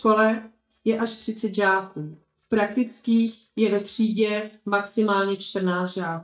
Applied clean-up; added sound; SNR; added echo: neural mask model DeepFilterNet 3.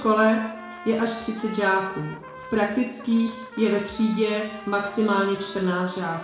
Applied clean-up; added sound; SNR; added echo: none; Trumpet; 17 dB; reverberation time 0.6 s.